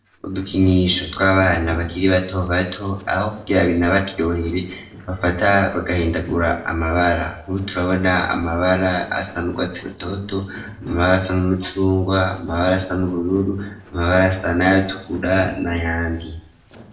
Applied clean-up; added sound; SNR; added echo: neural separator model SepFormer DNS4.